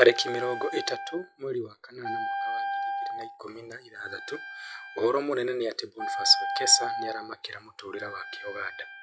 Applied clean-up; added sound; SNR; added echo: classical method log-MMSE.